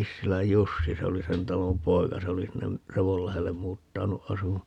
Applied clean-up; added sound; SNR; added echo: none; none; none; none.